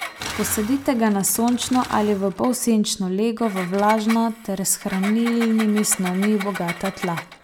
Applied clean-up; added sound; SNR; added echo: none; Engine; 13 dB; none.